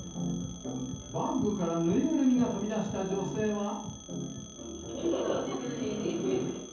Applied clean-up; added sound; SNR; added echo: none; Telephone; 18 dB; reverberation time 0.7 s.